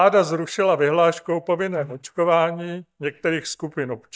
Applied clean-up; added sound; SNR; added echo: neural mask model DeepFilterNet 3.